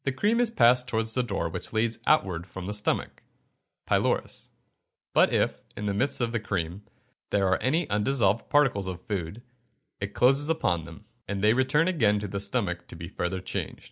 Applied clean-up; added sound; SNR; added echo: none; none; none; none.